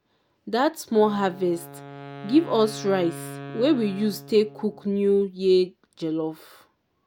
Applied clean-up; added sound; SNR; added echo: none; Wind instrument, woodwind instrument; 17 dB; none.